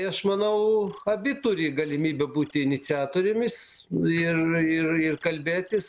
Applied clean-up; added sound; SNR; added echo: neural separator model SepFormer DNS4.